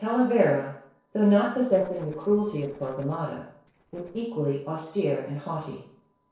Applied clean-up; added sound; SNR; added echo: neural separator model SepFormer DNS4.